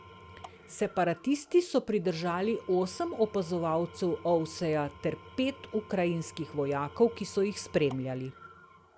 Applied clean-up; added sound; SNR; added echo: none; Engine / Tools; 20 dB; none.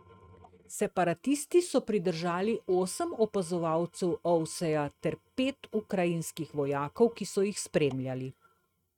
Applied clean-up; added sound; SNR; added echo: neural mask model RNNoise.